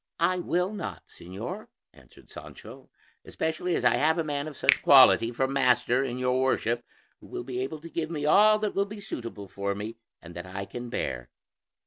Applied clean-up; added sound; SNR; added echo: none; Finger snapping; 7 dB; none.